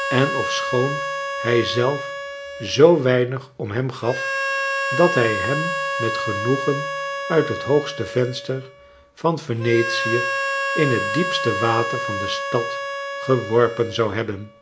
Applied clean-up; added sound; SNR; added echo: none; Harmonica; 4 dB; none.